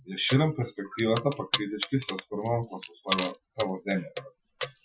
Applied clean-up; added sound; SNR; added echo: classical method Wiener filter.